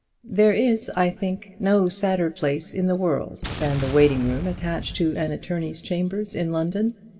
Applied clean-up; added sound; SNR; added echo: none; Explosion; 11 dB; reverberation time 2.1 s.